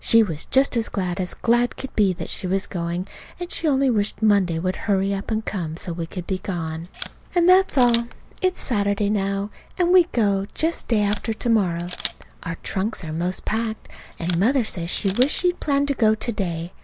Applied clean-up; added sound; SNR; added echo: none; Camera; 17 dB; none.